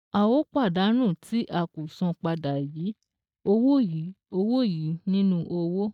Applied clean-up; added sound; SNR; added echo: neural mask model DeepFilterNet 3.